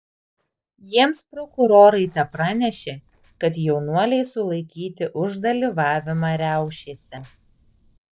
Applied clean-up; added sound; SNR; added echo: neural separator model SepFormer DNS4.